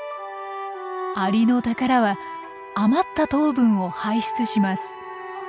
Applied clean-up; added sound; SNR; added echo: none; none; none; none.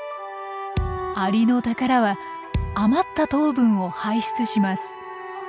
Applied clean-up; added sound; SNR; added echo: none; Thump, thud; 9 dB; none.